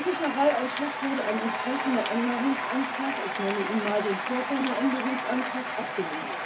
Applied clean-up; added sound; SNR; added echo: none; Applause / Cheering; 3 dB; reverberation time 0.4 s.